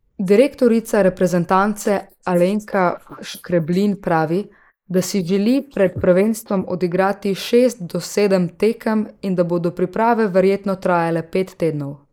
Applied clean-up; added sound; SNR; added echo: neural mask model Resemble Enhance denoiser.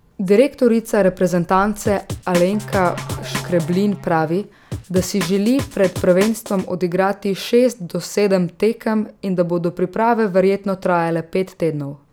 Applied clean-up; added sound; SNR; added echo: none; Musical instrument + Drum; 11 dB; none.